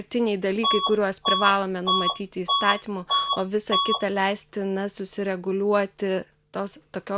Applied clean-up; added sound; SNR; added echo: none; Bus / Alarm; 0 dB; none.